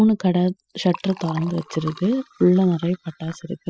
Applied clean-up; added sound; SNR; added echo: classical method spectral subtraction.